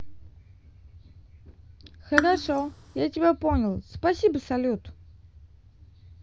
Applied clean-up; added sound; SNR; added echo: none; Raindrop / Drip; 2 dB; none.